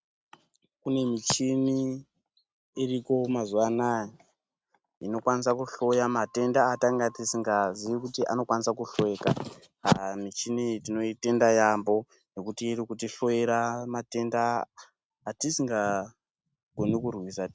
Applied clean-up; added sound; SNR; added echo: none; none; none; none.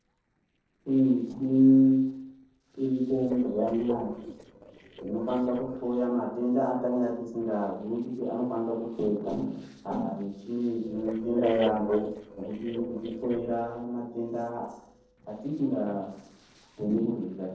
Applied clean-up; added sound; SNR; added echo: neural separator model SepFormer DNS4.